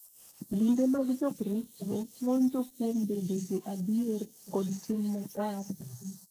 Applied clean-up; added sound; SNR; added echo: neural mask model Resemble Enhance denoiser.